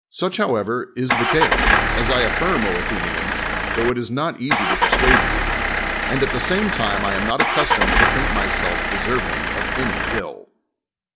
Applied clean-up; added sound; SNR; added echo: none; Engine starting / Car; -5 dB; none.